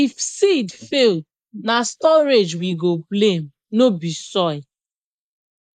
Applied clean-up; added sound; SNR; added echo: neural mask model Resemble Enhance denoiser.